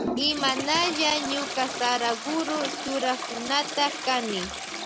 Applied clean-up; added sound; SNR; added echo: none; Toilet flush; 5 dB; none.